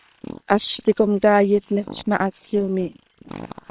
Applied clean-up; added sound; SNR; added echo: neural separator model SepFormer WHAM!.